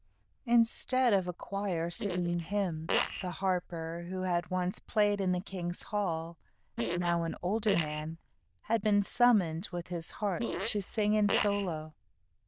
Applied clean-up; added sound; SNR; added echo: neural diffusion model UNIVERSE++.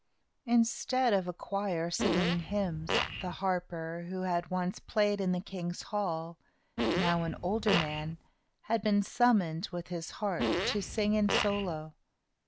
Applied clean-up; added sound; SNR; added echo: none; Fart; 2 dB; none.